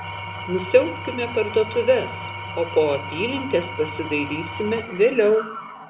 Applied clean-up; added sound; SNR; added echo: none; Engine / Tools; 10 dB; reverberation time 0.7 s.